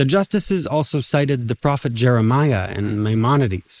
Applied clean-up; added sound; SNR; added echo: neural mask model Resemble Enhance denoiser.